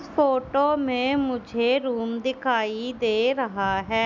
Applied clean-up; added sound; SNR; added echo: none; none; none; none.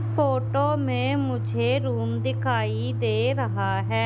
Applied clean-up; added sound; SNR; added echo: none; Organ; 1 dB; none.